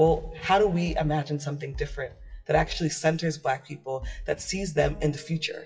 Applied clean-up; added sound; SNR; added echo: classical method WPE with log-MMSE.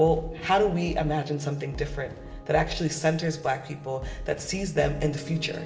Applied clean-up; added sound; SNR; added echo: none; Fireworks; 12 dB; reverberation time 0.8 s.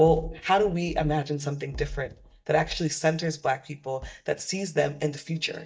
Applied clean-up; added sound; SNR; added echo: neural mask model DeepFilterNet 3.